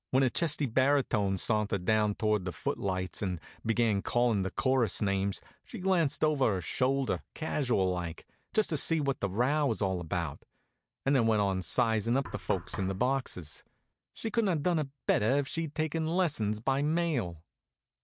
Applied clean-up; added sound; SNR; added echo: none; Knock; 17 dB; none.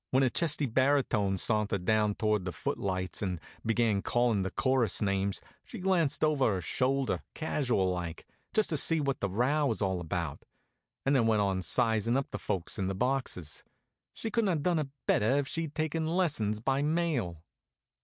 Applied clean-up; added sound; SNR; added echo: none; none; none; none.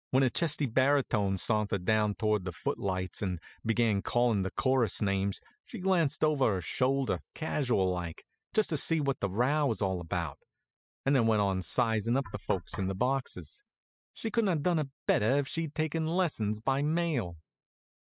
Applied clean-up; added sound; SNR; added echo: classical method spectral subtraction.